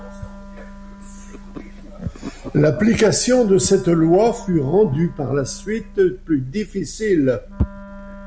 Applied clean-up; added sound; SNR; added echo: none; Motor vehicle (road) / Engine + Wind instrument, woodwind instrument; 18 dB; none.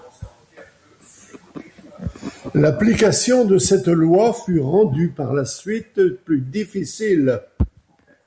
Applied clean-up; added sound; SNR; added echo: none; none; none; none.